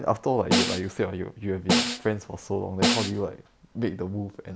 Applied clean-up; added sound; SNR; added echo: none; Snare drum; -1 dB; none.